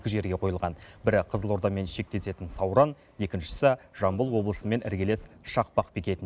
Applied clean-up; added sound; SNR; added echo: none; none; none; none.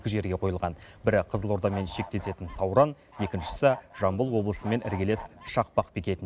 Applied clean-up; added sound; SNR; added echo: none; Bird / Fowl; 14 dB; none.